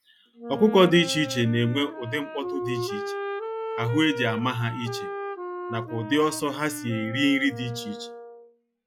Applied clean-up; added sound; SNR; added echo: classical method log-MMSE.